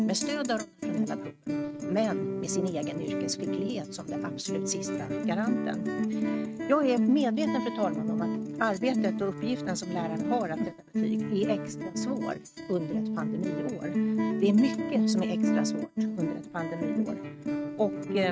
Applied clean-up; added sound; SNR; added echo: neural mask model RNNoise.